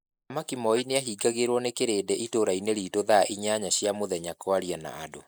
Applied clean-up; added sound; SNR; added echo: neural mask model Resemble Enhance denoiser.